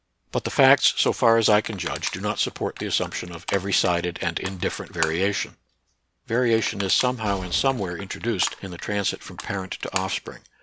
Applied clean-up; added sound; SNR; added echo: none; Gunshot, gunfire + Crushing; 13 dB; none.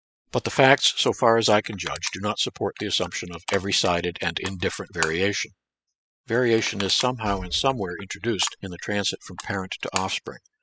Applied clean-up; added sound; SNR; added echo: classical method spectral subtraction.